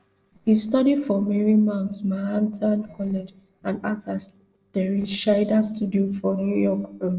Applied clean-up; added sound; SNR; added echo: neural separator model SepFormer DNS4.